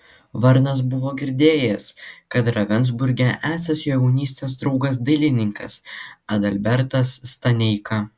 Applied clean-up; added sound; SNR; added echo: none; none; none; none.